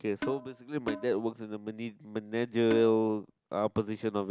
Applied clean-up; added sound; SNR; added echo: none; Percussion; 10 dB; none.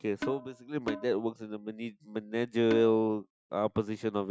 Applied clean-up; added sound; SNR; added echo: classical method Wiener filter.